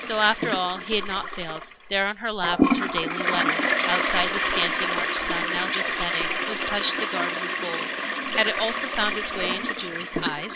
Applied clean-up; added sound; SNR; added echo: none; Toilet flush; -1 dB; none.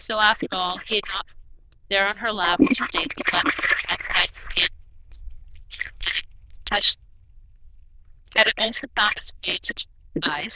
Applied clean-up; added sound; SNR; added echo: neural diffusion model UNIVERSE++.